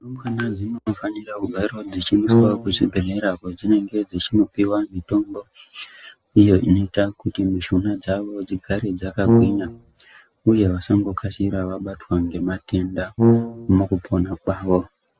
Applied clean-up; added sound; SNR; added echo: neural separator model SepFormer DNS4.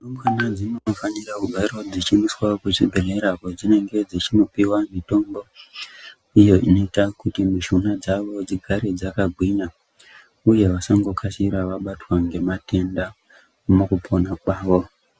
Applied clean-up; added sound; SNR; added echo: none; none; none; none.